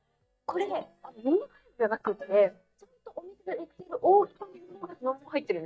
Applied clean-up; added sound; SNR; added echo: neural mask model DeepFilterNet 3.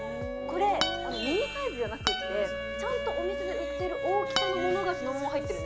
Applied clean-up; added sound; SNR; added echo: none; Acoustic guitar + Wind instrument, woodwind instrument; 2 dB; none.